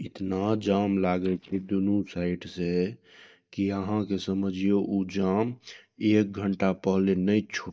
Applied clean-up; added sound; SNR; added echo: neural mask model DeepFilterNet 3.